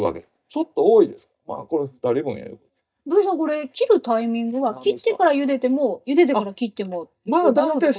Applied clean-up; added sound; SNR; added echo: neural mask model DeepFilterNet 3.